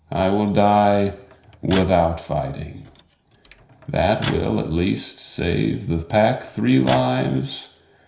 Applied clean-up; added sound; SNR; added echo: none; Microwave oven; 17 dB; reverberation time 0.5 s.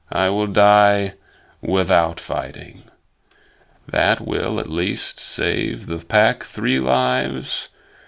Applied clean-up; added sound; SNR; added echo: none; none; none; none.